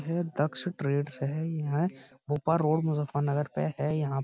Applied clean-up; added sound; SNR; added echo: none; none; none; none.